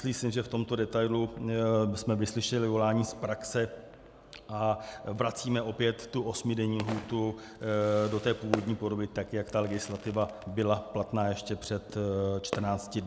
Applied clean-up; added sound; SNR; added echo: none; Fireworks; 16 dB; none.